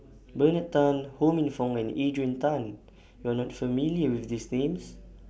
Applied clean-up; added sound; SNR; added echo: none; none; none; none.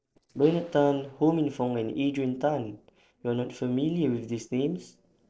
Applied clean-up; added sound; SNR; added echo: neural separator model SepFormer DNS4.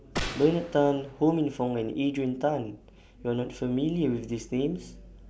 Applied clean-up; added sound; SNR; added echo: none; Gunshot, gunfire; 11 dB; none.